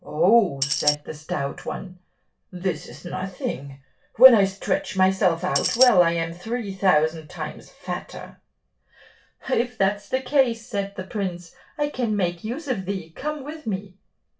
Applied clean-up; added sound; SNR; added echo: none; Tambourine; 0 dB; reverberation time 0.2 s.